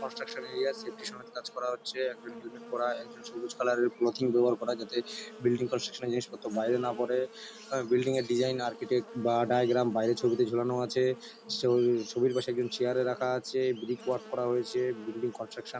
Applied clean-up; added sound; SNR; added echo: none; Buzz; 18 dB; none.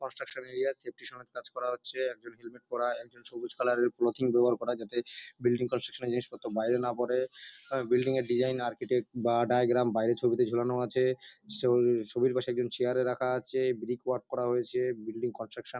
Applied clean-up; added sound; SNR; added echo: none; none; none; none.